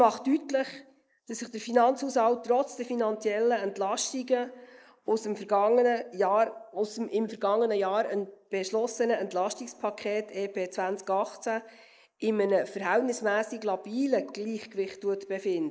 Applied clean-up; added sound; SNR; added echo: neural mask model Resemble Enhance denoiser.